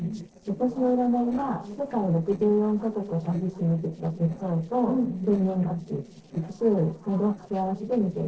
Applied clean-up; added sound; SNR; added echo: neural separator model SepFormer DNS4.